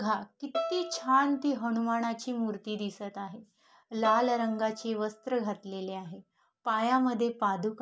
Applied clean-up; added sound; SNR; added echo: none; Bowed string instrument; 11 dB; none.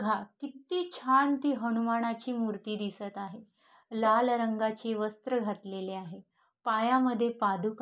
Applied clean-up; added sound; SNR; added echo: neural mask model Resemble Enhance denoiser.